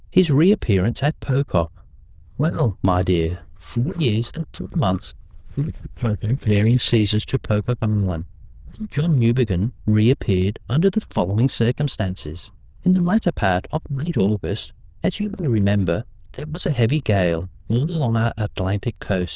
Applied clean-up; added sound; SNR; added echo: neural diffusion model UNIVERSE++.